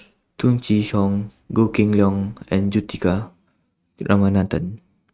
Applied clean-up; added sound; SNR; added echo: neural mask model RNNoise.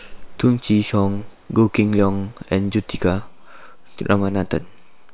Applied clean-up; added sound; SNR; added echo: neural separator model SepFormer WHAM!.